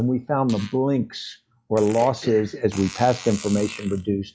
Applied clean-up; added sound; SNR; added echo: classical method log-MMSE.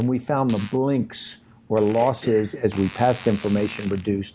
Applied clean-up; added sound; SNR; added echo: none; Cough + Fart; 17 dB; none.